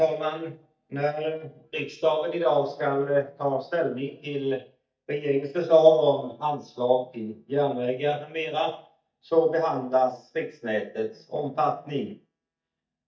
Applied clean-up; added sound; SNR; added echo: neural mask model DeepFilterNet 3.